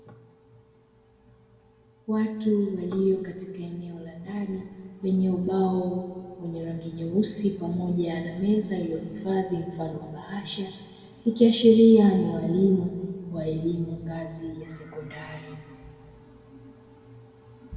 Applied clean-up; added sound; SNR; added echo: none; none; none; reverberation time 1.8 s.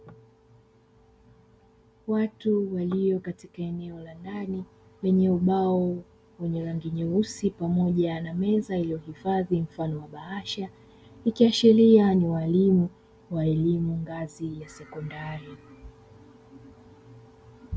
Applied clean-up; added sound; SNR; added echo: none; none; none; none.